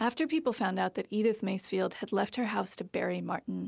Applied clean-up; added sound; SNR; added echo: none; none; none; none.